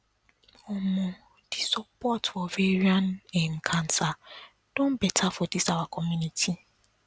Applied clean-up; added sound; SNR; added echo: none; none; none; none.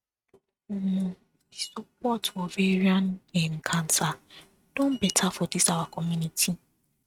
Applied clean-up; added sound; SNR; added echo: neural mask model RNNoise.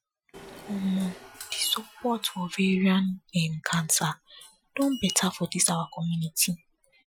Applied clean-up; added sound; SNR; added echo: classical method Wiener filter.